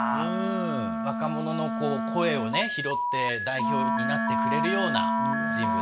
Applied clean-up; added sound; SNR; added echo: none; Alarm + Wind instrument, woodwind instrument; -4 dB; none.